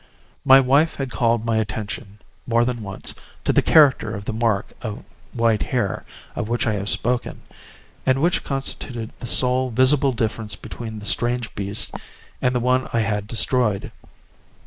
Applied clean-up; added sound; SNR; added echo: neural mask model Resemble Enhance denoiser.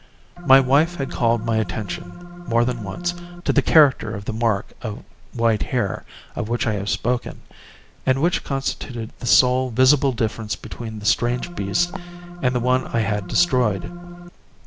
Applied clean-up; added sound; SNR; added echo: none; Organ; 13 dB; none.